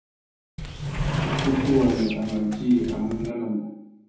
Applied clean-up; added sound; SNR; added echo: none; Sliding door; 4 dB; reverberation time 0.9 s.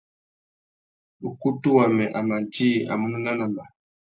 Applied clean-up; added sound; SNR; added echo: none; none; none; none.